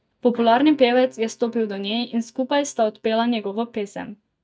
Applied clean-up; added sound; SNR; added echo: neural mask model DeepFilterNet 3.